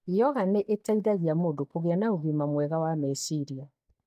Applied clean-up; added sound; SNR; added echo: neural mask model DeepFilterNet 3.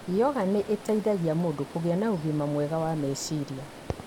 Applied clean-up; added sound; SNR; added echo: none; Stream; 16 dB; none.